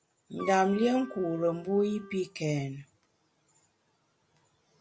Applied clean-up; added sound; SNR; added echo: none; Wind instrument, woodwind instrument; 15 dB; none.